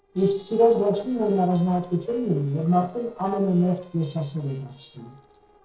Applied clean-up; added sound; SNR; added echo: neural separator model SepFormer DNS4.